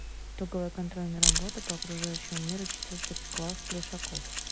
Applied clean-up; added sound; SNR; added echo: none; Mechanisms; -4 dB; none.